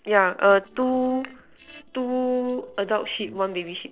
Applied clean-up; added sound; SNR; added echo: neural separator model SepFormer DNS4.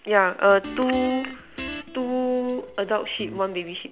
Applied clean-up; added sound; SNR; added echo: none; Guitar; 14 dB; none.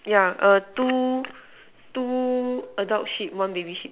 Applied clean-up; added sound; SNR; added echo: none; none; none; none.